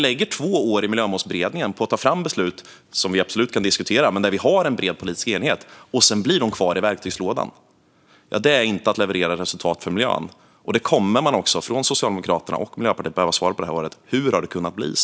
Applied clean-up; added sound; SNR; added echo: none; none; none; none.